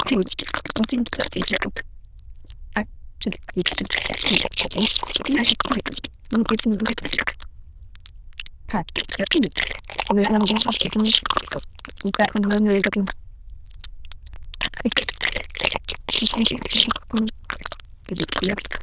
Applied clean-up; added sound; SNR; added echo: neural diffusion model UNIVERSE++.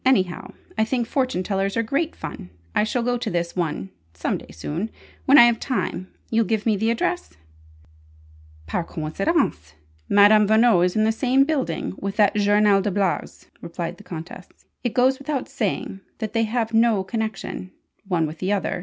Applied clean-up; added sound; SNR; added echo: none; none; none; none.